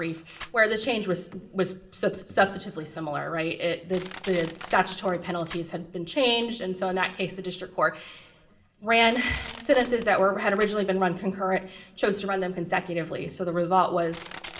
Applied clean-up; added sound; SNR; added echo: none; Crushing; 20 dB; reverberation time 1.3 s.